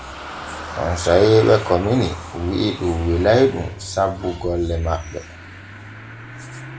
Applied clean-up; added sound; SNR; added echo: none; Engine starting / Motor vehicle (road); 13 dB; none.